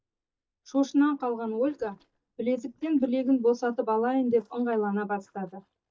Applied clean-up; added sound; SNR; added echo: neural mask model DeepFilterNet 3.